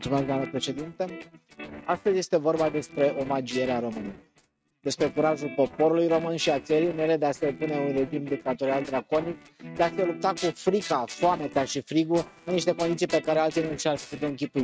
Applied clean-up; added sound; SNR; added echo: neural mask model RNNoise.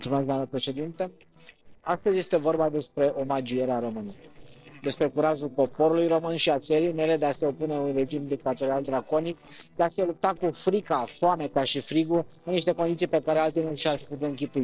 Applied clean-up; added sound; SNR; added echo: neural separator model SepFormer DNS4.